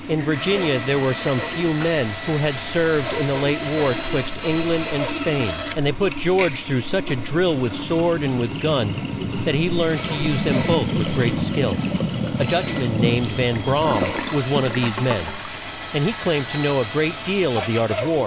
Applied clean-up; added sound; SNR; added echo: none; Sink (filling or washing) + Sawing; 3 dB; none.